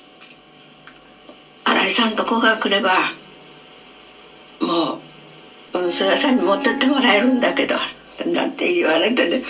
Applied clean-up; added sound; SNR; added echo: none; Bowed string instrument; 9 dB; reverberation time 0.2 s.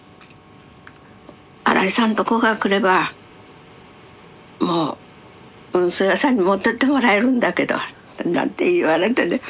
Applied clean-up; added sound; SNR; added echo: none; none; none; none.